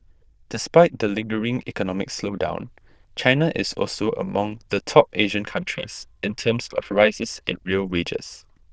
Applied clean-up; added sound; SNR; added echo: neural diffusion model UNIVERSE++.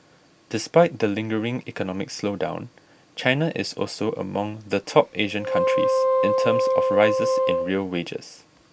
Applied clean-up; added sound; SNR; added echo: none; Wind instrument, woodwind instrument; -3 dB; none.